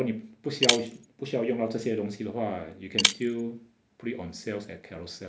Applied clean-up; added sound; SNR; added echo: none; Shatter; 1 dB; none.